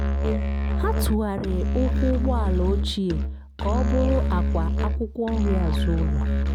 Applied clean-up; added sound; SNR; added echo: none; Musical instrument; -5 dB; none.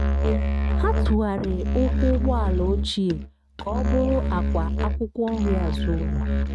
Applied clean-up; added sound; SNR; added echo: neural mask model RNNoise.